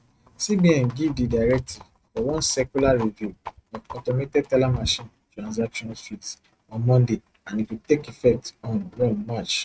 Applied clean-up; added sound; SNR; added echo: neural mask model RNNoise.